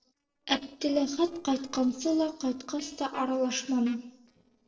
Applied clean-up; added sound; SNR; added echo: neural separator model SepFormer DNS4.